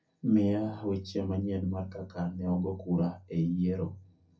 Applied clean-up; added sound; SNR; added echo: none; none; none; reverberation time 0.3 s.